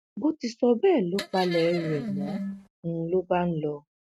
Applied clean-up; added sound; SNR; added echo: neural mask model RNNoise.